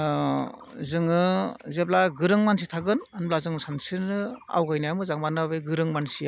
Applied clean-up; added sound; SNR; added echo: none; none; none; none.